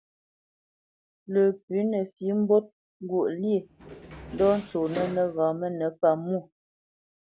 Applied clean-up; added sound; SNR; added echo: none; Door; 12 dB; none.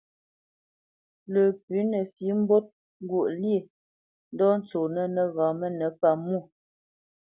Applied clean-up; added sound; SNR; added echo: none; none; none; none.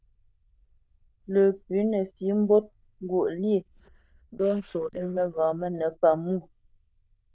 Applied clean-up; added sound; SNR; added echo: neural diffusion model UNIVERSE++.